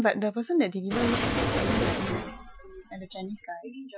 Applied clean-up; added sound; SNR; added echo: classical method Wiener filter.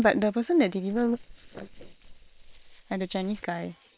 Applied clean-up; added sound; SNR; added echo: neural separator model SepFormer WHAM!.